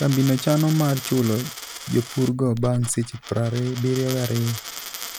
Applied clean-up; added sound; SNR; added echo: none; Coin (dropping); 13 dB; none.